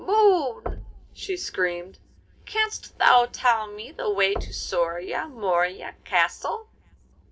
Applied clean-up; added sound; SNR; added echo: none; Knock; 14 dB; reverberation time 0.3 s.